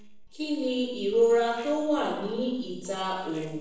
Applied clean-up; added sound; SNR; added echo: neural separator model SepFormer DNS4.